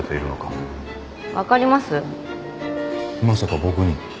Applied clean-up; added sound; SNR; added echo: none; none; none; none.